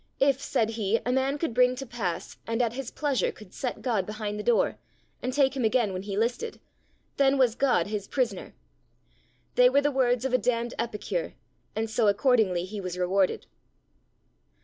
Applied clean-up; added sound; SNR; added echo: none; none; none; none.